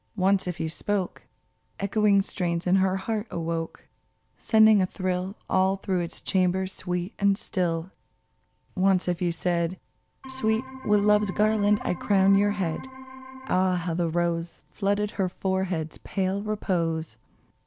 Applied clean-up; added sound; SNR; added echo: none; Organ; 13 dB; none.